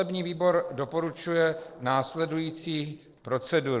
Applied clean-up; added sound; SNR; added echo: neural separator model SepFormer DNS4.